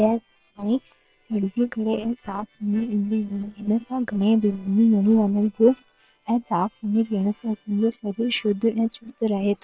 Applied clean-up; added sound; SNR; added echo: neural separator model SepFormer WHAM!.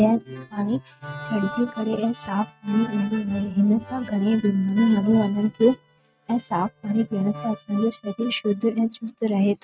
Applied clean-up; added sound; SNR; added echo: neural mask model RNNoise.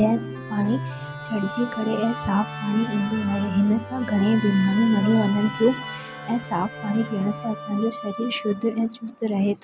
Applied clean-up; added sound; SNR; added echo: none; Musical instrument; 10 dB; none.